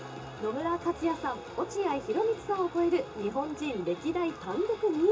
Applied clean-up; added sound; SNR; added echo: none; none; none; reverberation time 0.2 s.